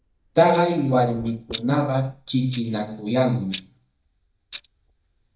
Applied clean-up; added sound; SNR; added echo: neural mask model DeepFilterNet 3.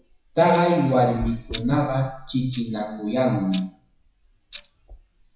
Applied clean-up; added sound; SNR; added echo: classical method WPE with log-MMSE.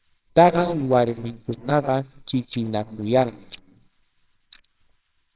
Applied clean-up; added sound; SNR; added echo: neural separator model SepFormer WHAMR!.